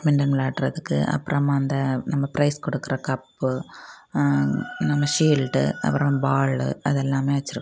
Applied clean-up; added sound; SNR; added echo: none; none; none; none.